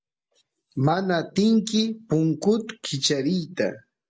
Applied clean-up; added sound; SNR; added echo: none; none; none; none.